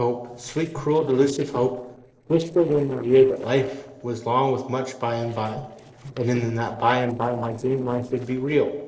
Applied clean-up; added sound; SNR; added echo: neural separator model SepFormer DNS4.